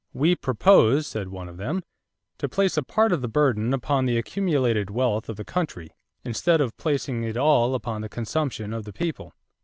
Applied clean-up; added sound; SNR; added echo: none; none; none; none.